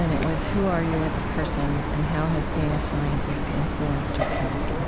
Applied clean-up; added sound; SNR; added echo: none; Chirp, tweet; -2 dB; none.